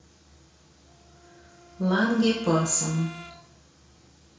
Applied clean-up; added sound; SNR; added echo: none; Brass instrument; 19 dB; reverberation time 0.5 s.